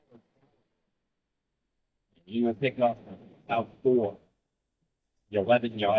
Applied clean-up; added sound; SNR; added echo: neural mask model DeepFilterNet 3.